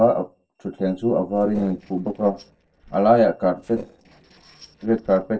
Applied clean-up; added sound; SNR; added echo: neural separator model SepFormer DNS4.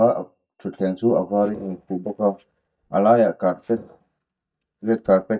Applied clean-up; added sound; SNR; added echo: neural mask model DeepFilterNet 3.